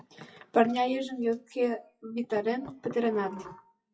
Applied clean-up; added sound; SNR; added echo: classical method WPE with log-MMSE.